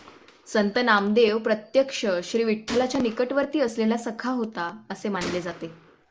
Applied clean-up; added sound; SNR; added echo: none; Gunshot, gunfire; 19 dB; none.